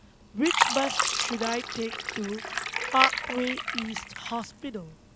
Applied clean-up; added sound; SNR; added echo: none; Fill (with liquid); -1 dB; none.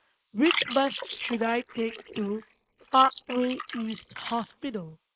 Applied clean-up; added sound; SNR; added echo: neural mask model Resemble Enhance denoiser.